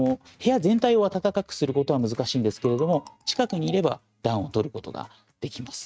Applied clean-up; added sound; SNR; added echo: neural mask model RNNoise.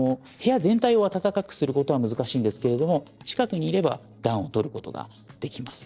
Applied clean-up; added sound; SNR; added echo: neural separator model SepFormer DNS4.